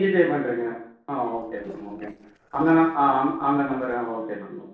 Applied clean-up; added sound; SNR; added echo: neural separator model SepFormer DNS4.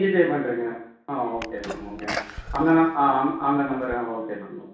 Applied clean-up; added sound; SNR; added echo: none; Sneeze; 12 dB; reverberation time 0.6 s.